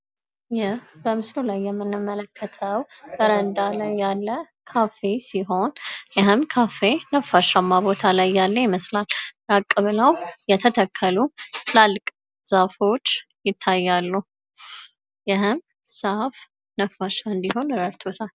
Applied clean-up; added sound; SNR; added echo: none; none; none; none.